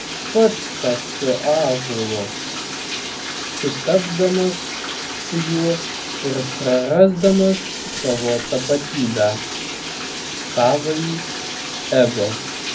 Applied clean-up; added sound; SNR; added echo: none; Bathtub (filling or washing); 7 dB; reverberation time 0.4 s.